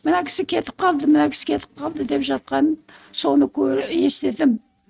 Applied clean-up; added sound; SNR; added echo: neural mask model RNNoise.